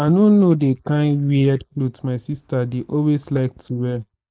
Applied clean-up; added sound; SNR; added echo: neural mask model Resemble Enhance denoiser.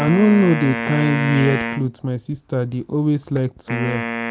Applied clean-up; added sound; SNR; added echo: none; Wind instrument, woodwind instrument; 7 dB; none.